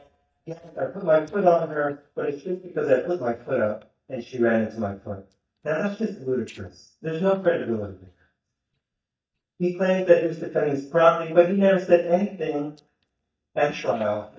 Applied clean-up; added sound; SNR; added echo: neural mask model DeepFilterNet 3.